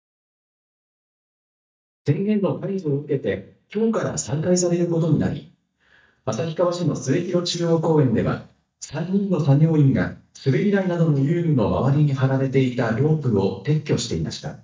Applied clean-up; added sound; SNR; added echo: neural mask model DeepFilterNet 3.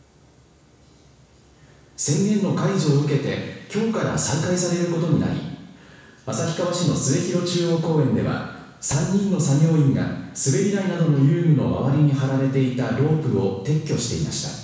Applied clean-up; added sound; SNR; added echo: none; Thump, thud; 20 dB; reverberation time 1.1 s.